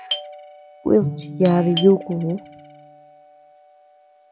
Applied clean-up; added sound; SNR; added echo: none; Bowed string instrument + Doorbell; 10 dB; none.